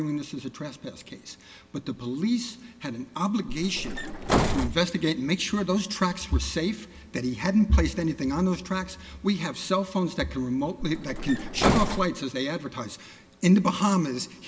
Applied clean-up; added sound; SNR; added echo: none; Bus; 1 dB; reverberation time 1.2 s.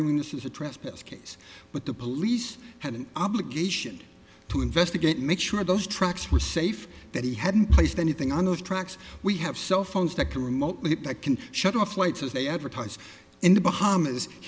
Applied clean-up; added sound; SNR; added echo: none; none; none; none.